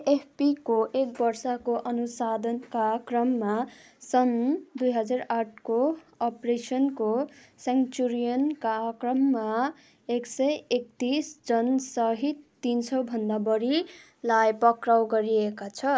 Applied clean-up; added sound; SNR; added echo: neural mask model Resemble Enhance denoiser.